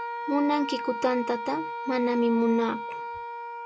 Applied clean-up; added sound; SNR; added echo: none; Wind instrument, woodwind instrument; 7 dB; none.